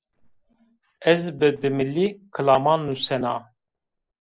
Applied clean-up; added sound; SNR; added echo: neural separator model SepFormer DNS4.